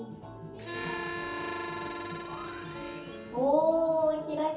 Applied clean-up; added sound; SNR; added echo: none; Harmonica; 7 dB; reverberation time 0.6 s.